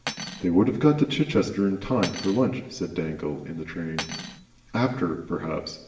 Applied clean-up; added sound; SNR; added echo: none; Cutlery, silverware; 14 dB; reverberation time 0.8 s.